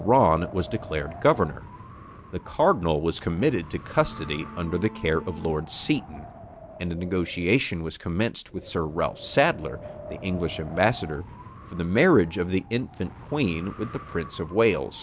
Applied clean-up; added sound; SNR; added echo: none; Bowed string instrument + Wind; 16 dB; none.